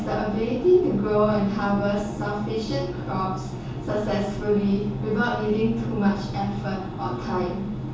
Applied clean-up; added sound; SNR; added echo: none; Engine; 13 dB; reverberation time 0.6 s.